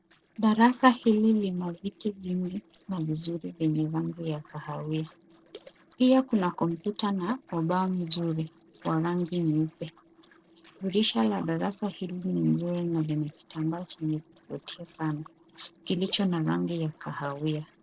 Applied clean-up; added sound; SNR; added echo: neural separator model SepFormer DNS4.